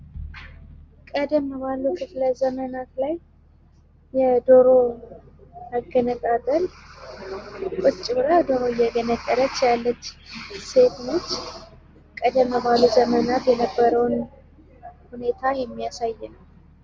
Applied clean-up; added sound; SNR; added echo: none; none; none; none.